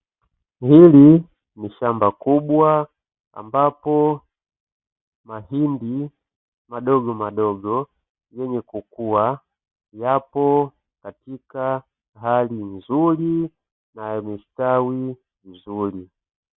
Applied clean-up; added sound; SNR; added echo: none; none; none; none.